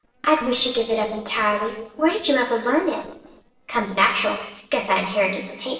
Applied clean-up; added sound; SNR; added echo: neural separator model SepFormer DNS4.